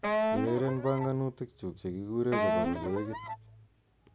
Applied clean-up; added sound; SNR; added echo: none; Wind instrument, woodwind instrument; -1 dB; none.